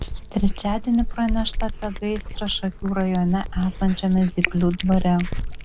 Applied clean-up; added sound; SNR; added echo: none; Cat; 4 dB; none.